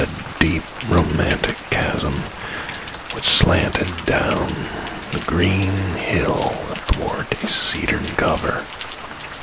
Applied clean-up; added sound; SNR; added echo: none; Snare drum + Rain; 10 dB; none.